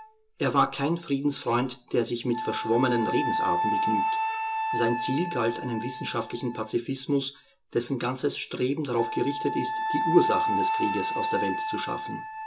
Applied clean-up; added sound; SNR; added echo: none; Wind instrument, woodwind instrument; 3 dB; reverberation time 0.2 s.